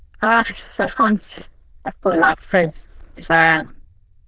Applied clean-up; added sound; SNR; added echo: neural diffusion model UNIVERSE++.